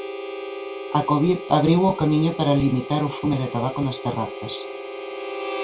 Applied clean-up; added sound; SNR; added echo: none; Harmonica; 10 dB; reverberation time 0.2 s.